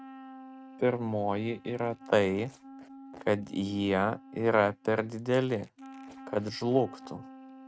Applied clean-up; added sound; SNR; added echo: neural mask model RNNoise.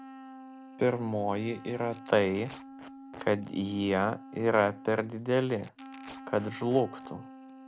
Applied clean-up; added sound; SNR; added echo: none; Tearing + Wind instrument, woodwind instrument; 16 dB; none.